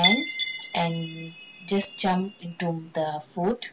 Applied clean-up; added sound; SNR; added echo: none; Chime; 3 dB; none.